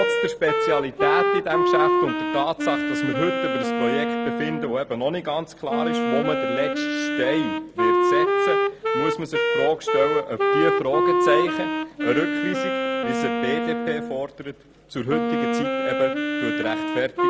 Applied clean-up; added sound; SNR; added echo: none; Wind instrument, woodwind instrument; -4 dB; none.